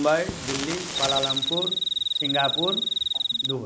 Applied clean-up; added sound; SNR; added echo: none; Fire + Cricket; -1 dB; none.